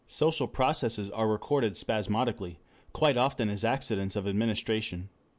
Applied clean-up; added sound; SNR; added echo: none; none; none; none.